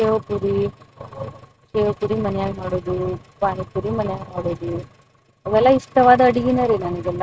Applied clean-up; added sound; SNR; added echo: neural mask model RNNoise.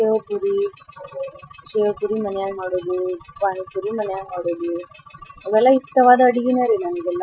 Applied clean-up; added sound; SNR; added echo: classical method Wiener filter.